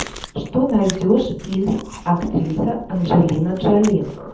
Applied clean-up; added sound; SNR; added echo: none; Chewing, mastication; 17 dB; reverberation time 0.6 s.